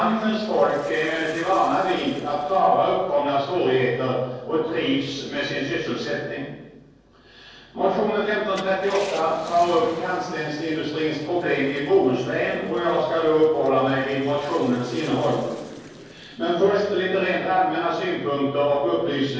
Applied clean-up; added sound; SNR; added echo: neural separator model SepFormer DNS4.